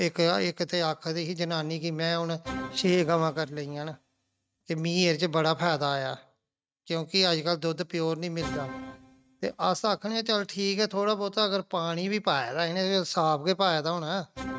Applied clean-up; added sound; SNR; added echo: neural mask model RNNoise.